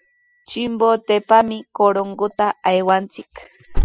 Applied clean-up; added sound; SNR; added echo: classical method spectral subtraction.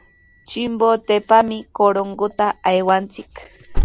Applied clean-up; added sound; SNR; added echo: none; Alarm; 8 dB; none.